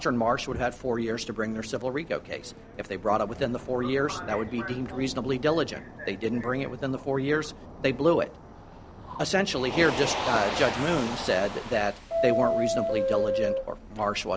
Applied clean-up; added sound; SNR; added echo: none; Motor vehicle (road) + Subway, metro, underground; 5 dB; none.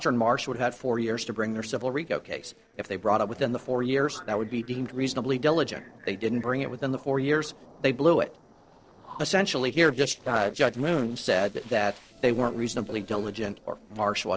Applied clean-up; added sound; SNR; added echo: neural separator model SepFormer DNS4.